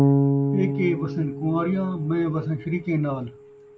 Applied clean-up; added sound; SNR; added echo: none; Bass guitar; 0 dB; none.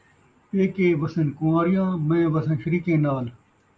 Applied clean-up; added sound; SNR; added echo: none; none; none; none.